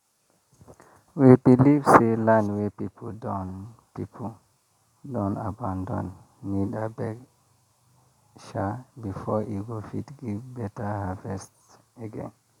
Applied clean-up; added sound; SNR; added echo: none; none; none; none.